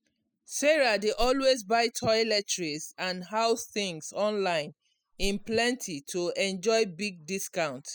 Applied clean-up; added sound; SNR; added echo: classical method spectral subtraction.